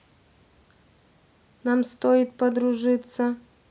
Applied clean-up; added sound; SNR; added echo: none; none; none; none.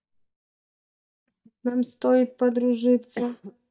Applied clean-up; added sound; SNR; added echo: neural mask model DeepFilterNet 3.